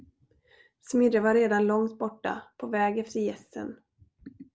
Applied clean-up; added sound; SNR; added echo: none; none; none; none.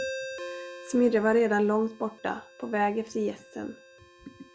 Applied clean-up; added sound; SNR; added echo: none; Ringtone; 14 dB; none.